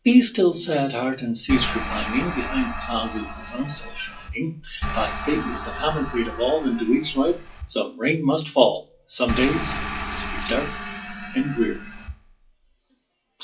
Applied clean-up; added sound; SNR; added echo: classical method WPE with log-MMSE.